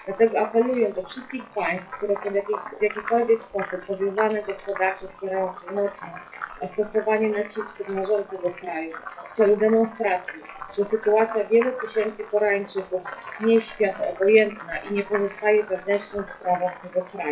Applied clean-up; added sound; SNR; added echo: classical method WPE with log-MMSE.